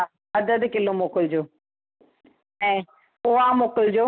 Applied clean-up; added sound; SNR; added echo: none; none; none; none.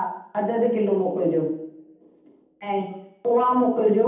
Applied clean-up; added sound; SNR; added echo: none; none; none; reverberation time 0.8 s.